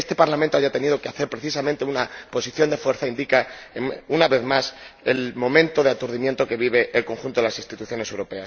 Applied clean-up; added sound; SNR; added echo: none; none; none; none.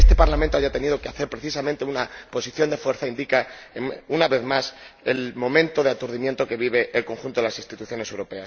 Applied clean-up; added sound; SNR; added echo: none; Bass drum; 2 dB; none.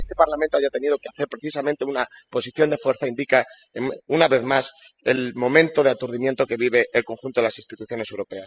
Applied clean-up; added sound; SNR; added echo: classical method spectral subtraction.